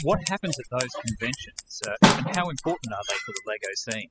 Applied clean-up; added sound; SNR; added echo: classical method spectral subtraction.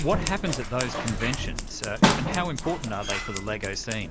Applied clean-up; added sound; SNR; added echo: none; Scissors; -1 dB; none.